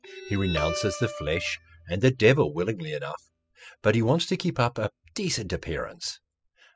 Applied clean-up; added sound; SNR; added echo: classical method spectral subtraction.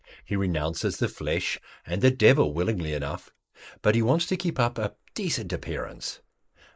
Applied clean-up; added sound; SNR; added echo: neural mask model Resemble Enhance denoiser.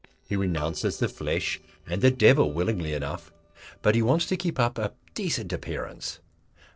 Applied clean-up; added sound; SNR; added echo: neural separator model SepFormer DNS4.